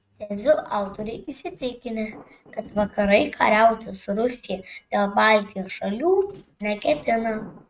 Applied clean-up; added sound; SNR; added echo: neural mask model RNNoise.